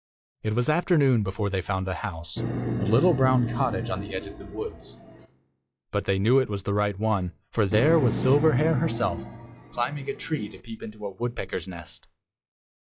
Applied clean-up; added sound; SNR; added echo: classical method log-MMSE.